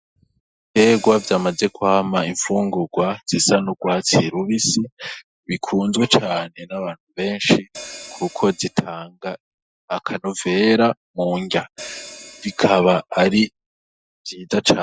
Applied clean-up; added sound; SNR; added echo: classical method Wiener filter.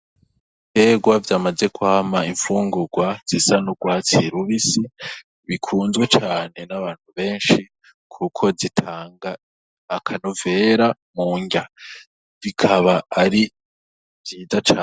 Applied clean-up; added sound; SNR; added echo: none; none; none; none.